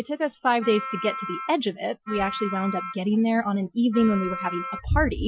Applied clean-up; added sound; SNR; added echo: classical method Wiener filter.